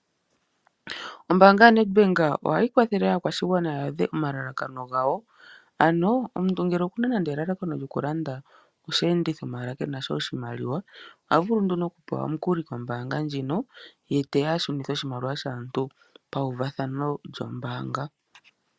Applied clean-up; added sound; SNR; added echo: none; none; none; none.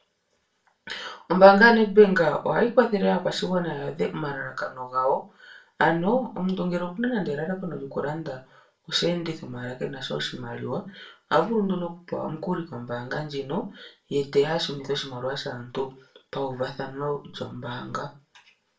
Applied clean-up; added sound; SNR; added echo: none; none; none; reverberation time 0.3 s.